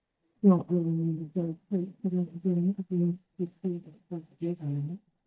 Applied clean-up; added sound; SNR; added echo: neural mask model DeepFilterNet 3.